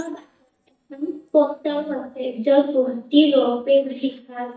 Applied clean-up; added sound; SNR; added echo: neural mask model DeepFilterNet 3.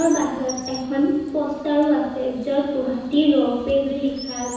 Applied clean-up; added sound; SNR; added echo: none; Chirp, tweet; 18 dB; reverberation time 1.1 s.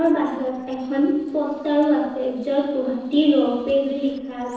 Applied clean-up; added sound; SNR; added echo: neural separator model SepFormer DNS4.